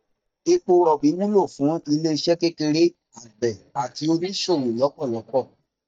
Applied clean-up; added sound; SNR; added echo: neural mask model DeepFilterNet 3.